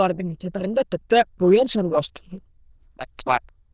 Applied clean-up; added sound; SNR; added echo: neural diffusion model UNIVERSE++.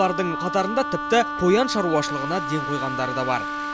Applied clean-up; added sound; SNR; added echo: none; Wind instrument, woodwind instrument; 5 dB; none.